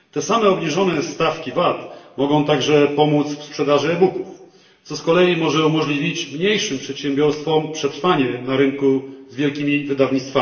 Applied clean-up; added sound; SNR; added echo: none; none; none; reverberation time 0.7 s.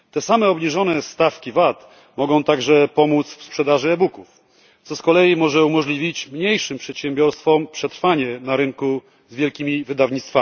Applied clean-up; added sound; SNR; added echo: none; none; none; none.